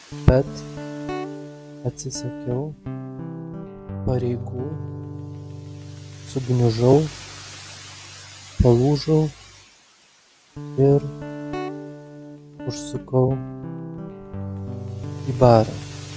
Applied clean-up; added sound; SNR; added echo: none; Guitar; 10 dB; none.